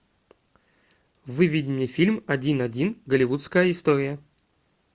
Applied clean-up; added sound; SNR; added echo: none; none; none; none.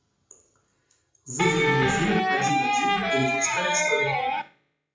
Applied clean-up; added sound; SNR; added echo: classical method WPE with log-MMSE.